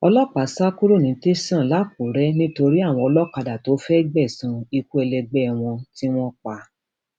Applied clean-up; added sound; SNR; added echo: none; none; none; none.